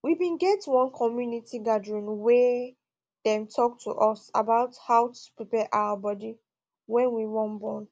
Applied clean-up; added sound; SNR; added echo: none; none; none; none.